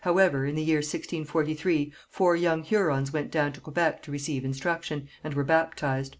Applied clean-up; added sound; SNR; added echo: none; none; none; none.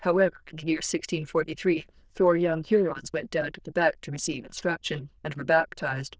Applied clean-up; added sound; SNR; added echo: neural diffusion model UNIVERSE++.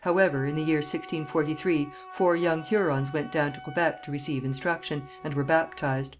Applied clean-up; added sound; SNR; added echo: none; Wind instrument, woodwind instrument; 18 dB; none.